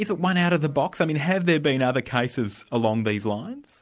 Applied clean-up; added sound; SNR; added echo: none; none; none; none.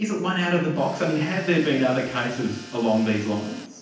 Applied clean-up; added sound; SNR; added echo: none; Tools; 20 dB; reverberation time 0.9 s.